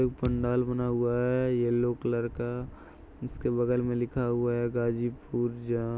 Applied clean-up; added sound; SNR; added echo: none; Thump, thud; 13 dB; none.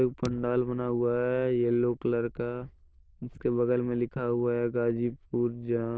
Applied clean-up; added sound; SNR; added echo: neural diffusion model UNIVERSE++.